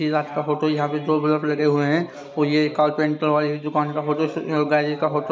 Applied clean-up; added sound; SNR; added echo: none; none; none; none.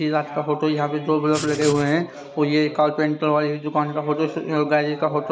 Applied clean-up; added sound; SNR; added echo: none; Writing; 12 dB; none.